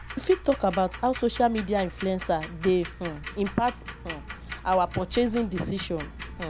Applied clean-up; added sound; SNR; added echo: none; Tick-tock; 12 dB; none.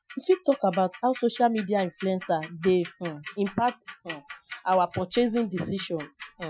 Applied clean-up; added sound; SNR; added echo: classical method Wiener filter.